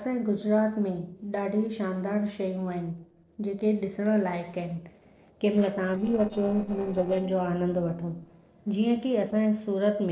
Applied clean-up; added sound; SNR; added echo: neural separator model SepFormer DNS4.